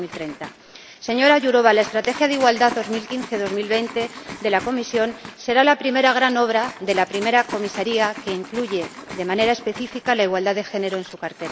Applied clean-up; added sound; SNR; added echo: none; Liquid; 16 dB; none.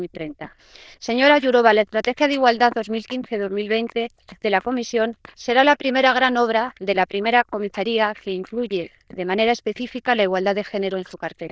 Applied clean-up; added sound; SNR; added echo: neural diffusion model UNIVERSE++.